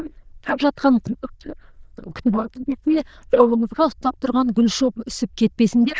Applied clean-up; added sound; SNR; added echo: neural diffusion model UNIVERSE++.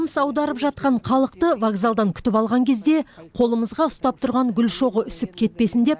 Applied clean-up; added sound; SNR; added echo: none; none; none; none.